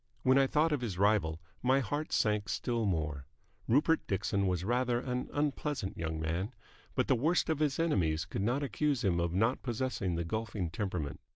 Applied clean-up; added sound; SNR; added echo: none; none; none; none.